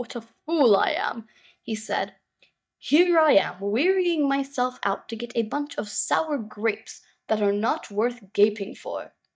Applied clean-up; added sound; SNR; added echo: neural mask model DeepFilterNet 3.